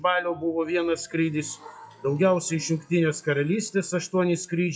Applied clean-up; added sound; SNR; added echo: classical method WPE with log-MMSE.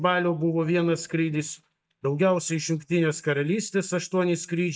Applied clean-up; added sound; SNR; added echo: neural mask model DeepFilterNet 3.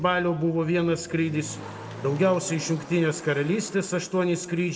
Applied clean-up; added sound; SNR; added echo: none; Motor vehicle (road); 17 dB; reverberation time 1.4 s.